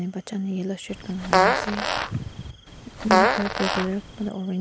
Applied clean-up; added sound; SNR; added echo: none; Fart; -5 dB; none.